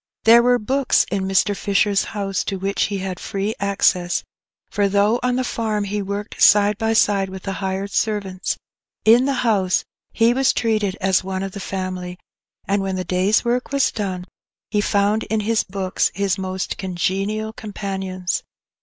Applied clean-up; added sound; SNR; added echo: neural mask model Resemble Enhance denoiser.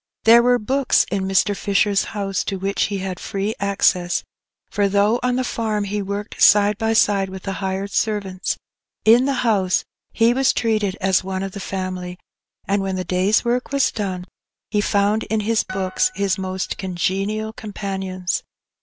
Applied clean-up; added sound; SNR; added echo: none; Harp; 18 dB; none.